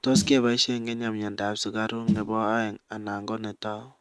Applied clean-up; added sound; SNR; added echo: neural mask model RNNoise.